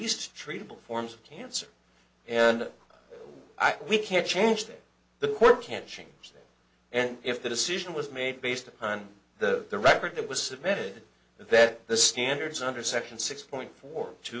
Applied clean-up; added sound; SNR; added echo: none; none; none; none.